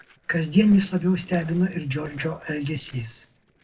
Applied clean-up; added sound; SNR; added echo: neural separator model SepFormer DNS4.